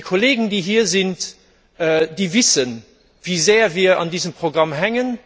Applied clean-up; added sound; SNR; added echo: none; none; none; none.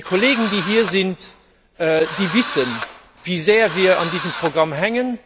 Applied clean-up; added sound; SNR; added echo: none; Engine / Drill; 7 dB; none.